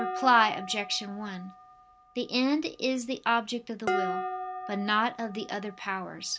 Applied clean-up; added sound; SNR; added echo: none; Dishes, pots, and pans; 8 dB; none.